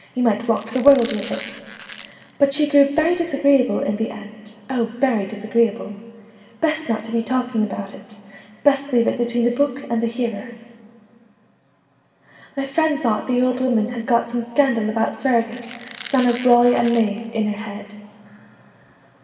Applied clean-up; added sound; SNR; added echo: none; Squeak; 15 dB; reverberation time 1.9 s.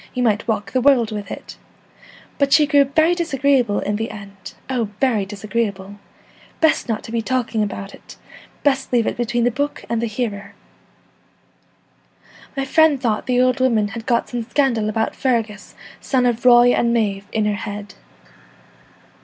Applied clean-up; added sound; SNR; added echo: none; none; none; none.